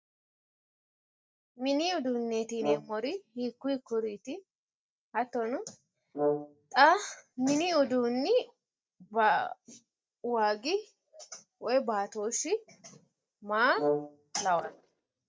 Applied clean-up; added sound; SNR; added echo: neural mask model DeepFilterNet 3.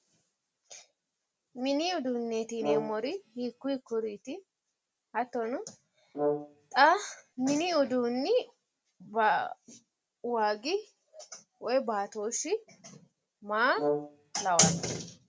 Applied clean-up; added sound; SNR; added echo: none; Brass instrument; 3 dB; none.